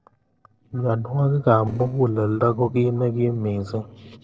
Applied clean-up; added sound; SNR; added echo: neural separator model SepFormer DNS4.